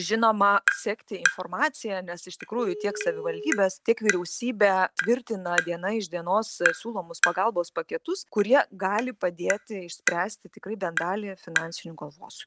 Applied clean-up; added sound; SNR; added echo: none; Tap + Telephone; 6 dB; none.